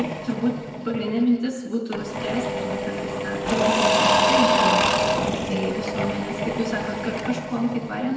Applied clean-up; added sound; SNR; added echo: none; Engine / Drill / Mechanisms; -3 dB; reverberation time 1.3 s.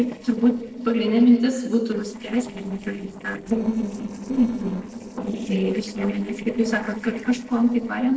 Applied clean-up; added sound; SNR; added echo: neural separator model SepFormer DNS4.